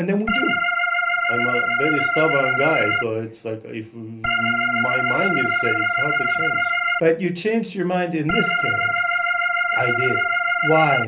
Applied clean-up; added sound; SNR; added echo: none; Organ; -4 dB; reverberation time 0.3 s.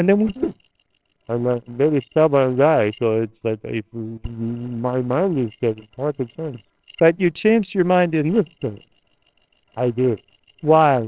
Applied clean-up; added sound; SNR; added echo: neural separator model SepFormer WHAMR!.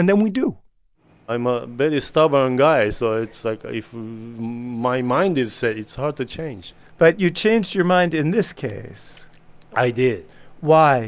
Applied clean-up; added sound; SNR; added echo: none; none; none; none.